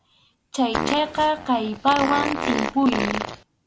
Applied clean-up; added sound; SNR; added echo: none; Fart; 4 dB; none.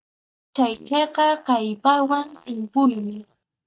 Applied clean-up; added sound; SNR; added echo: neural mask model DeepFilterNet 3.